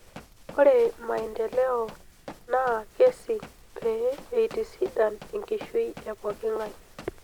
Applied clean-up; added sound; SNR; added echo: none; Run; 19 dB; none.